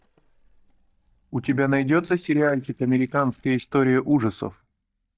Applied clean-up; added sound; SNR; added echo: neural mask model DeepFilterNet 3.